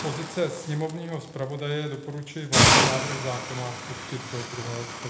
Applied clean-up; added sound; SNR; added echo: none; Hiss; -4 dB; reverberation time 0.9 s.